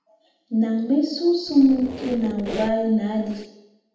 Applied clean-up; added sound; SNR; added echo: none; Squeak; 12 dB; reverberation time 0.8 s.